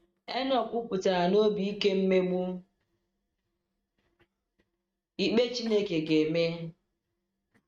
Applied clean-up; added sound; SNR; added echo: neural mask model RNNoise.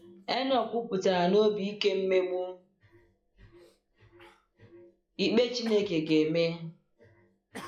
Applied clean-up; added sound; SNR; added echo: classical method log-MMSE.